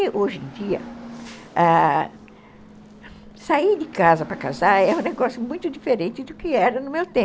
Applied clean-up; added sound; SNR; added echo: none; Hiss / Bus / Engine; 19 dB; none.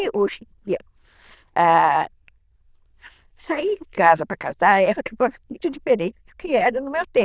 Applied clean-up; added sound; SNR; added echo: neural diffusion model UNIVERSE++.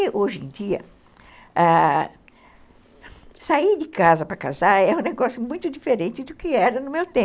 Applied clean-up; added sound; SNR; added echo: none; none; none; none.